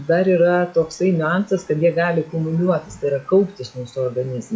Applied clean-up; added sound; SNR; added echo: classical method log-MMSE.